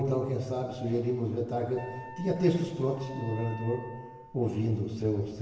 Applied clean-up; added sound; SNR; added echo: none; Wind instrument, woodwind instrument; 16 dB; reverberation time 1.2 s.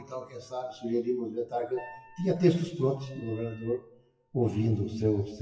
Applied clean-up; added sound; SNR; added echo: classical method WPE with log-MMSE.